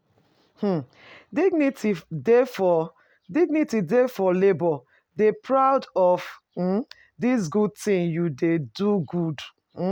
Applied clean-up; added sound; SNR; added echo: none; none; none; none.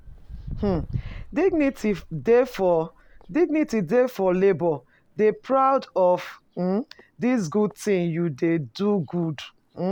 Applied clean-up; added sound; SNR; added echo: none; Walk, footsteps; 17 dB; none.